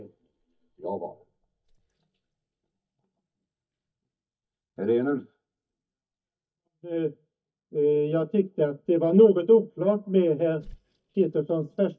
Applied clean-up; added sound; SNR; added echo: neural mask model DeepFilterNet 3.